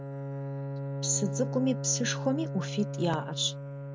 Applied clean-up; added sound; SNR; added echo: none; Bowed string instrument; 3 dB; none.